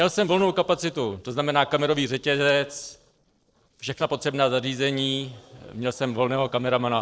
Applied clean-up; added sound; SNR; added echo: neural separator model SepFormer DNS4.